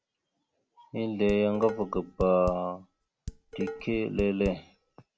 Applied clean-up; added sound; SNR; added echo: none; Dishes, pots, and pans; 10 dB; none.